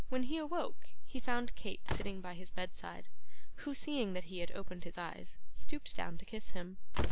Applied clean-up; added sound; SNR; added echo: none; Slam; 19 dB; none.